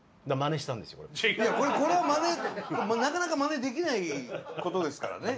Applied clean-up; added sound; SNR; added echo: none; none; none; none.